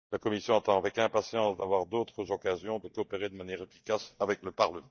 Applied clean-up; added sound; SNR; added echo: neural mask model DeepFilterNet 3.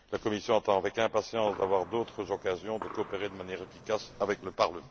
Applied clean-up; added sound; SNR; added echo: none; Gunshot, gunfire; 16 dB; none.